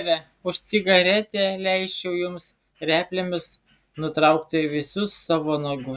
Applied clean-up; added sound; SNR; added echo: none; none; none; none.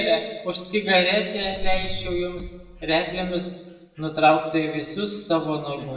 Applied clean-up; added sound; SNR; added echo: none; Car; 5 dB; reverberation time 1.0 s.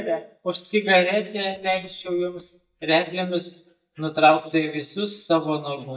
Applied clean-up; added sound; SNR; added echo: neural mask model DeepFilterNet 3.